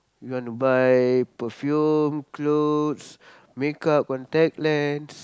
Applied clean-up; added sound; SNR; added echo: none; none; none; none.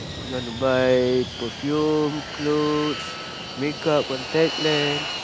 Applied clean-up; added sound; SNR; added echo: none; Fixed-wing aircraft, airplane; 8 dB; none.